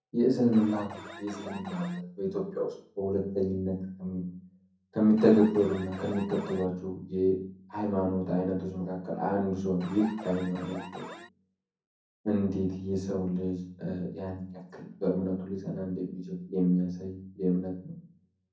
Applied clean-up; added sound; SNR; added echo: none; Alarm; 13 dB; reverberation time 0.6 s.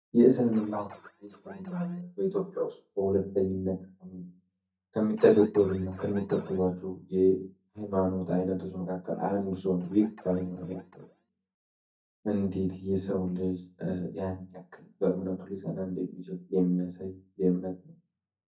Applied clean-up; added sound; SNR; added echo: neural mask model DeepFilterNet 3.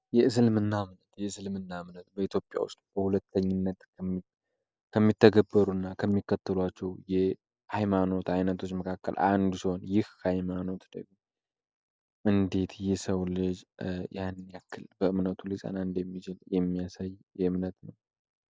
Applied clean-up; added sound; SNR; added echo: none; none; none; none.